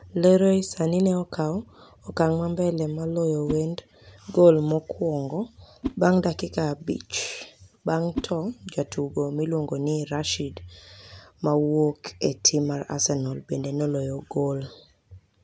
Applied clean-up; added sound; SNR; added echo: none; Whoosh, swoosh, swish; 15 dB; none.